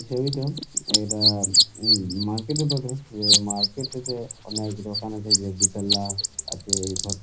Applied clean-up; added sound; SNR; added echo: none; Bird; -5 dB; reverberation time 0.4 s.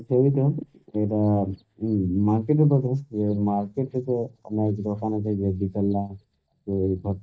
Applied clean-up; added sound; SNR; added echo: neural mask model DeepFilterNet 3.